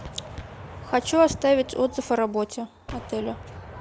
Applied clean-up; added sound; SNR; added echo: none; Gunshot, gunfire; 15 dB; none.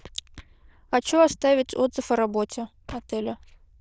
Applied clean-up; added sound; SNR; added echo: neural diffusion model UNIVERSE++.